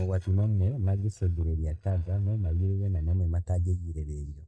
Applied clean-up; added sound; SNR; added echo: neural mask model DeepFilterNet 3.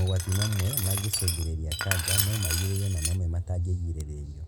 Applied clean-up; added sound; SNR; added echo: none; Glass; 5 dB; none.